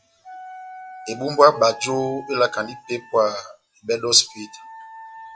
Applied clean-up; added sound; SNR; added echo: classical method log-MMSE.